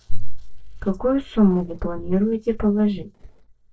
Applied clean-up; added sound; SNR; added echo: neural separator model SepFormer DNS4.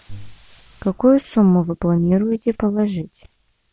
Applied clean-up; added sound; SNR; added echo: none; none; none; none.